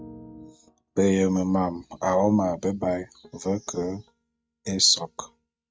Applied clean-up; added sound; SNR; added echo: neural mask model RNNoise.